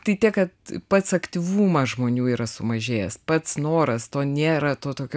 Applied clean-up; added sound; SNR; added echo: none; none; none; none.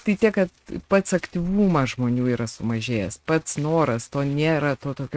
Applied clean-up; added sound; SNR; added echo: neural mask model RNNoise.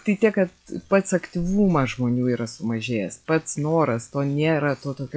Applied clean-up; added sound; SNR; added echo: classical method log-MMSE.